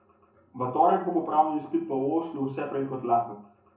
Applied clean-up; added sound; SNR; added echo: none; none; none; reverberation time 0.7 s.